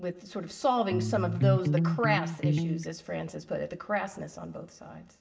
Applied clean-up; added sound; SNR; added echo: none; Electric guitar; -4 dB; reverberation time 0.7 s.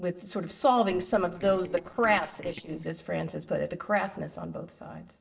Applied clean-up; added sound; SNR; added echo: neural separator model SepFormer DNS4.